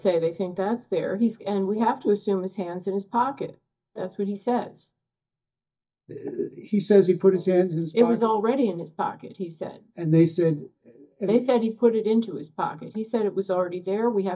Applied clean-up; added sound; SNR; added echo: neural mask model DeepFilterNet 3.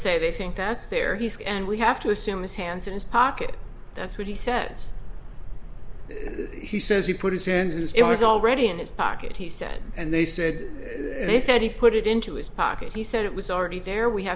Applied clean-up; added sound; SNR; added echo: none; none; none; none.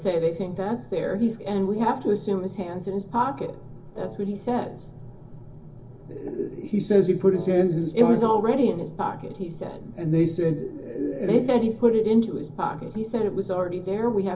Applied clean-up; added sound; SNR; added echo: none; Wind instrument, woodwind instrument; 18 dB; reverberation time 0.4 s.